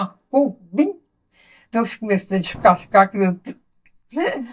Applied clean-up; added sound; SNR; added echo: neural mask model DeepFilterNet 3.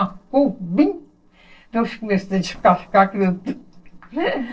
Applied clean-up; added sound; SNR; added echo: neural separator model SepFormer DNS4.